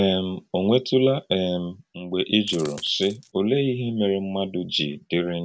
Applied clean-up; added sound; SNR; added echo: none; Coin (dropping); 19 dB; none.